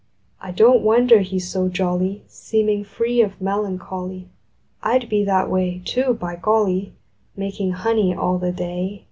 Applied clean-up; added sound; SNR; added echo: none; none; none; none.